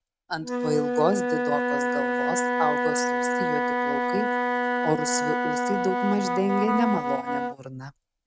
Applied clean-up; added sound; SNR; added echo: neural mask model RNNoise.